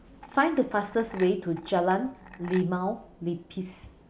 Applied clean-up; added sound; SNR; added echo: none; Chink, clink; 19 dB; none.